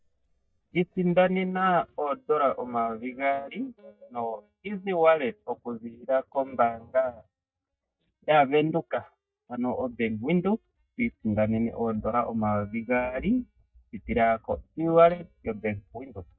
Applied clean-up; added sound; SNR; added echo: neural mask model DeepFilterNet 3.